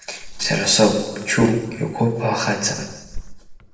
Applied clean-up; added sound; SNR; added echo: neural separator model SepFormer DNS4.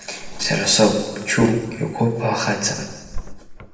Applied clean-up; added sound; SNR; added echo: none; Drawer open or close; 14 dB; reverberation time 1.3 s.